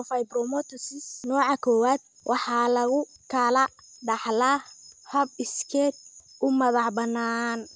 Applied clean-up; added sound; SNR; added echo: none; none; none; none.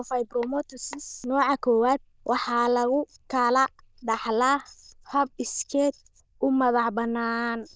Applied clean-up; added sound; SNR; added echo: neural diffusion model UNIVERSE++.